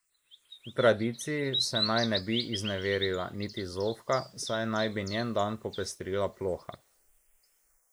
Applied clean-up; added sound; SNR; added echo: neural mask model Resemble Enhance denoiser.